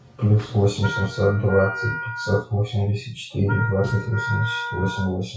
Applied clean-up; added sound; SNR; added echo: classical method WPE with log-MMSE.